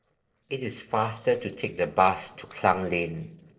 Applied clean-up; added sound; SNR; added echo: neural separator model SepFormer DNS4.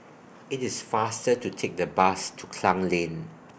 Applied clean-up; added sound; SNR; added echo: none; none; none; none.